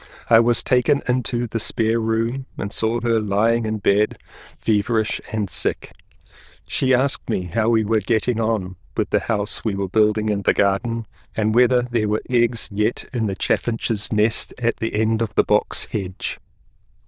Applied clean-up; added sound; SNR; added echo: neural diffusion model UNIVERSE++.